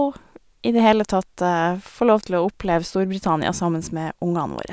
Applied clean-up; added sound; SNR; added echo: none; none; none; none.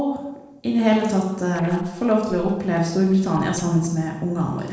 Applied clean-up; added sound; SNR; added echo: neural separator model SepFormer DNS4.